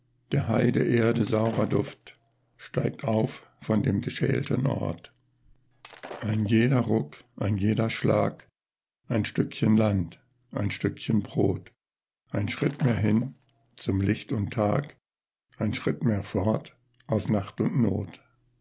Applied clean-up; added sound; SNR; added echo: none; Shatter; 19 dB; none.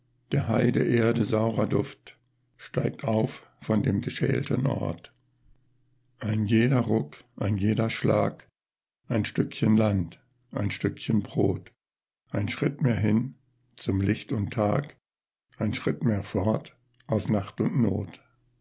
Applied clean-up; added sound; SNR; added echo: none; none; none; none.